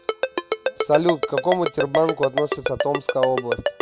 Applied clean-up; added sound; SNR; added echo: none; Ringtone; 2 dB; none.